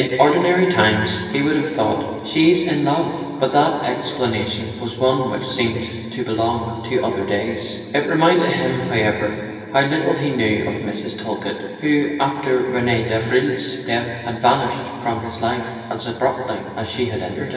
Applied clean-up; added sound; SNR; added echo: none; none; none; reverberation time 2.5 s.